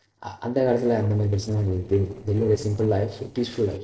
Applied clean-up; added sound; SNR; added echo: neural separator model SepFormer DNS4.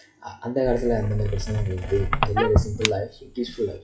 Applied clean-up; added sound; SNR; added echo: classical method WPE with log-MMSE.